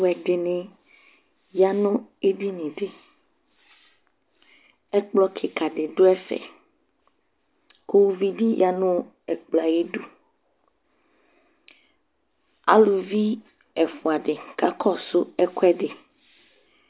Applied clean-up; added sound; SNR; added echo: none; none; none; none.